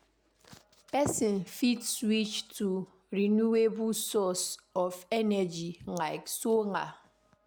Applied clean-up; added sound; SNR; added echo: none; none; none; none.